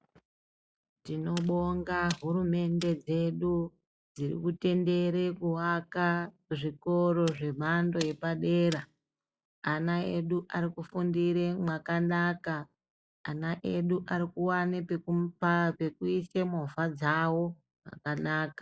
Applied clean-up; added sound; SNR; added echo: classical method log-MMSE.